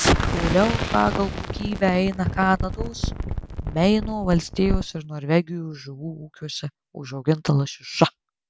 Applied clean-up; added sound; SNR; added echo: none; Explosion; 4 dB; none.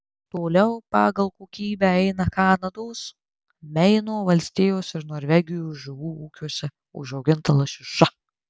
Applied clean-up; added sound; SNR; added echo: none; none; none; none.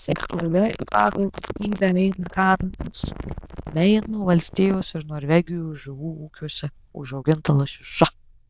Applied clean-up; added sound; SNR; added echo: neural diffusion model UNIVERSE++.